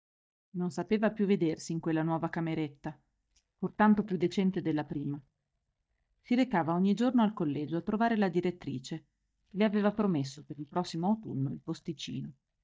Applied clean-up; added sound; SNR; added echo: neural mask model DeepFilterNet 3.